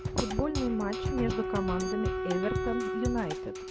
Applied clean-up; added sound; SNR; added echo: none; Wind instrument, woodwind instrument + Percussion; 0 dB; none.